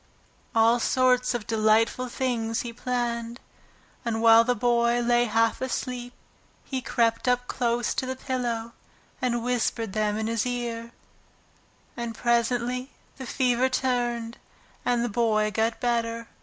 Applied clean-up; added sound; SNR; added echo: none; none; none; none.